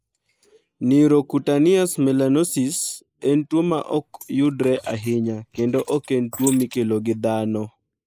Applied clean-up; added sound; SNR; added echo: neural mask model Resemble Enhance denoiser.